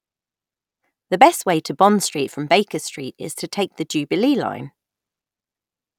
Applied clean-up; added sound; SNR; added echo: none; none; none; none.